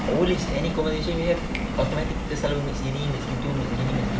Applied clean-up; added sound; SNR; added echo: none; Subway, metro, underground; 1 dB; reverberation time 0.9 s.